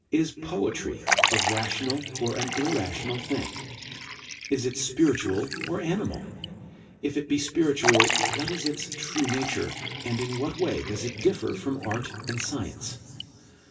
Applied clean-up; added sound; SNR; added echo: none; Liquid; 3 dB; reverberation time 3.0 s.